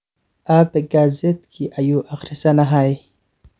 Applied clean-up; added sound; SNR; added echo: none; none; none; none.